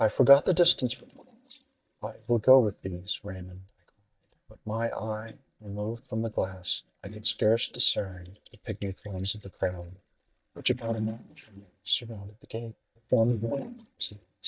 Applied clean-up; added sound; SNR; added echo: neural mask model DeepFilterNet 3.